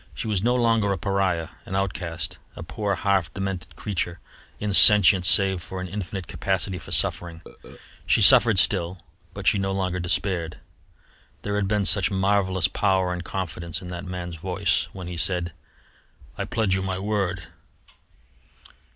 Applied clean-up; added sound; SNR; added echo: none; Burping, eructation; 14 dB; none.